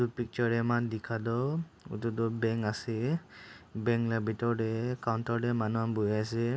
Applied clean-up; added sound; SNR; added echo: none; none; none; none.